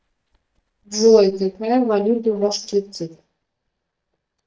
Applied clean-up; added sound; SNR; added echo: neural mask model DeepFilterNet 3.